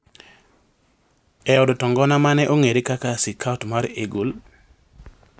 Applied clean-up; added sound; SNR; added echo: none; none; none; none.